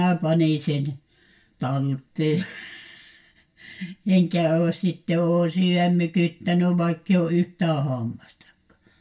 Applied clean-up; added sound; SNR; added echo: none; none; none; reverberation time 0.1 s.